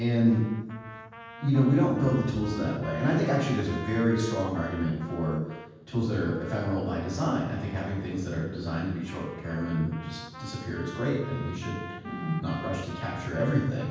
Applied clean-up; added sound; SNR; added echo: none; Trumpet; 16 dB; reverberation time 1.2 s.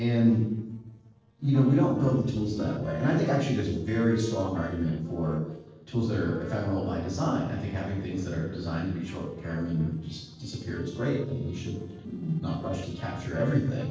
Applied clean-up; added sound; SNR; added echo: neural separator model SepFormer DNS4.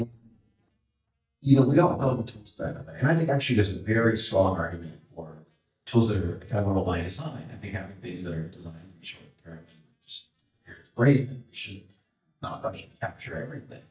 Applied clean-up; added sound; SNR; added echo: neural mask model DeepFilterNet 3.